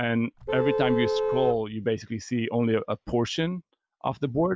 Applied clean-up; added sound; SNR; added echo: none; Vehicle horn, car horn, honking; 0 dB; none.